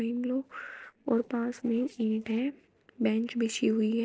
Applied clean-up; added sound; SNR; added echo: neural separator model SepFormer DNS4.